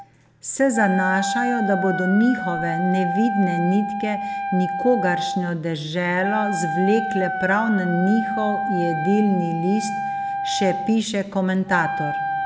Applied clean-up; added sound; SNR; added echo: none; Wind instrument, woodwind instrument; 4 dB; none.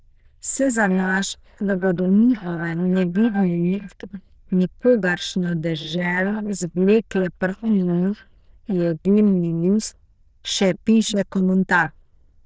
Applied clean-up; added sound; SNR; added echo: neural diffusion model UNIVERSE++.